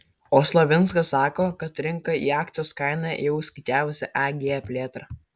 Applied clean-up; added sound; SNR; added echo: none; none; none; none.